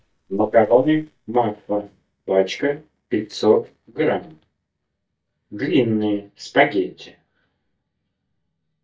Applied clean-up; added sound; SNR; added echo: neural mask model DeepFilterNet 3.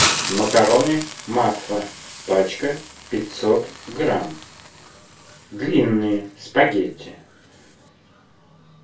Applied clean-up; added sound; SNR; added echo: none; Hiss; 8 dB; reverberation time 0.2 s.